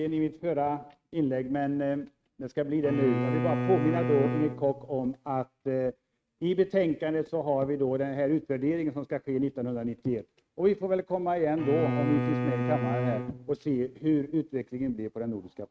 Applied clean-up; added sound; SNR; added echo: neural mask model RNNoise.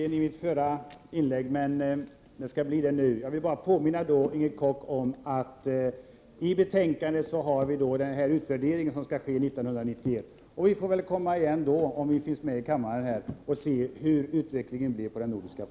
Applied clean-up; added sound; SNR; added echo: none; none; none; none.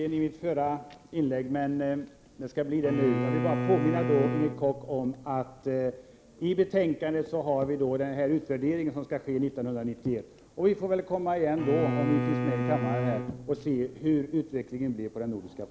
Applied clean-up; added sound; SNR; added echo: none; Bowed string instrument; 3 dB; none.